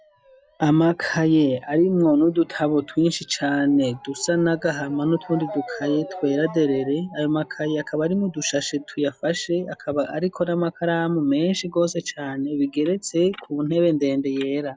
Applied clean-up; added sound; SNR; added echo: classical method log-MMSE.